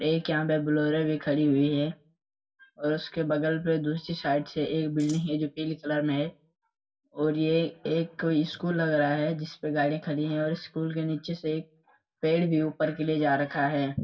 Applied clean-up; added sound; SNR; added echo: none; Scissors; 19 dB; reverberation time 0.2 s.